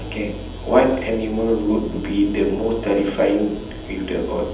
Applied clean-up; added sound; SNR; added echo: none; Vehicle; 13 dB; reverberation time 0.8 s.